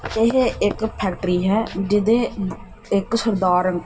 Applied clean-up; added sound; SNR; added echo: none; Wind; 19 dB; reverberation time 2.7 s.